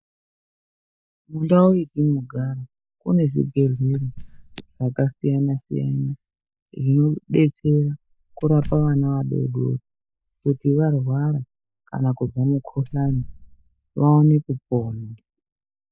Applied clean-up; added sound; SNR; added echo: neural mask model DeepFilterNet 3.